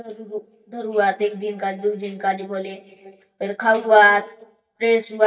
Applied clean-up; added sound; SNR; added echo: neural mask model DeepFilterNet 3.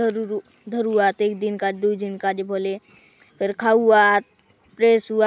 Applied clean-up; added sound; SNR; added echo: none; none; none; none.